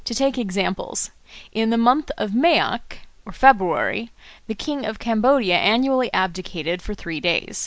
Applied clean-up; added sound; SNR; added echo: none; none; none; none.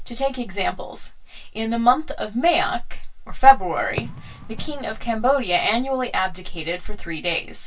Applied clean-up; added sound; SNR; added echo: none; Fireworks; 18 dB; reverberation time 0.2 s.